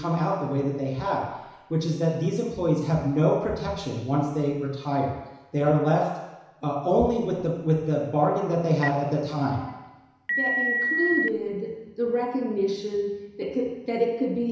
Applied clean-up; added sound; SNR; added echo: none; Telephone; 3 dB; reverberation time 1.0 s.